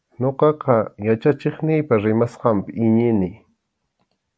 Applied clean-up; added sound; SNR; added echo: none; none; none; none.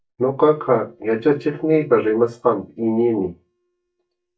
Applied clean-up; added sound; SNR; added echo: neural mask model DeepFilterNet 3.